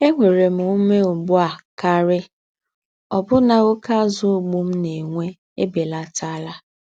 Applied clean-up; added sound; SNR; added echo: none; none; none; none.